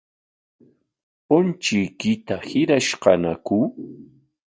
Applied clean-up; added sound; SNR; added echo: none; none; none; none.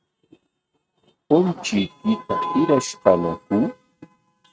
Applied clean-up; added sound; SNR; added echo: neural mask model RNNoise.